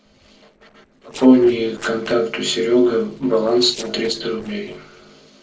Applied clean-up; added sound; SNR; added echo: neural separator model SepFormer DNS4.